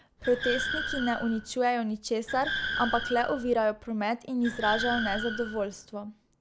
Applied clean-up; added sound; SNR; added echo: none; Car; 6 dB; none.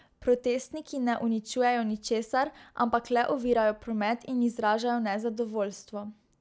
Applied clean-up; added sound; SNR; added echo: none; none; none; none.